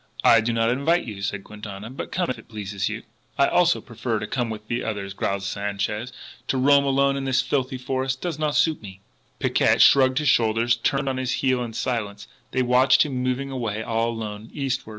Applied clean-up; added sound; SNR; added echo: none; none; none; none.